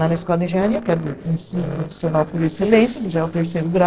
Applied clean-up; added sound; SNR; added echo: neural separator model SepFormer DNS4.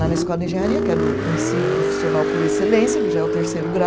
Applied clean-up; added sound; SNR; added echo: none; Car; -2 dB; none.